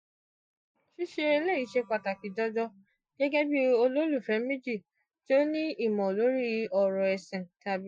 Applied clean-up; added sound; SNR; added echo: classical method Wiener filter.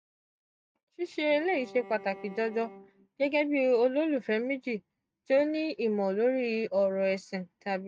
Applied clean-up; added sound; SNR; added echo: neural mask model RNNoise.